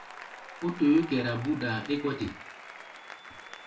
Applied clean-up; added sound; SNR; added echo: none; Applause; 15 dB; reverberation time 0.3 s.